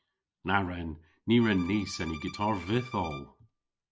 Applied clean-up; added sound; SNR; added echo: none; Bowed string instrument; 16 dB; none.